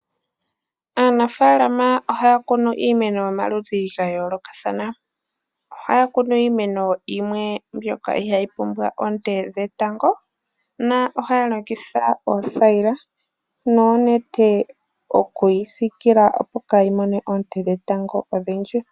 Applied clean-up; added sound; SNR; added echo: none; none; none; none.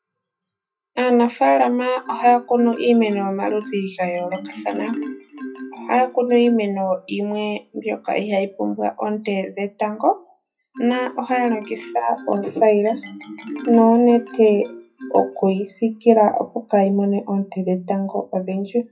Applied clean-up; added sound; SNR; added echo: classical method WPE with log-MMSE.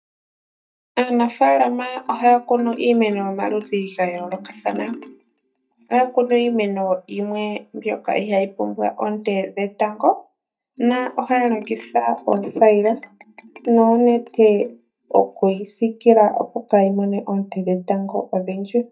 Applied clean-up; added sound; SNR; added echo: neural mask model DeepFilterNet 3.